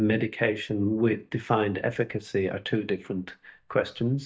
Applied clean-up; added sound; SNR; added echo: neural mask model DeepFilterNet 3.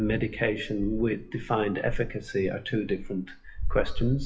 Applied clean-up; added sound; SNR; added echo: classical method WPE with log-MMSE.